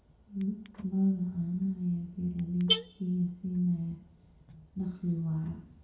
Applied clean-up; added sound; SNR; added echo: none; Alarm / Car; 9 dB; reverberation time 0.6 s.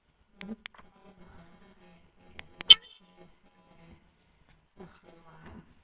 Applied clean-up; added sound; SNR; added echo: neural separator model SepFormer WHAMR!.